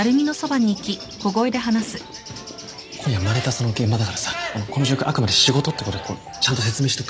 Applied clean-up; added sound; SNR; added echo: none; Bird; 18 dB; none.